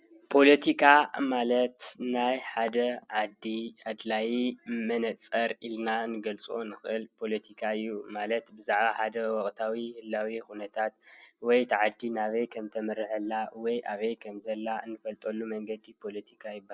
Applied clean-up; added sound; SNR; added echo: none; none; none; none.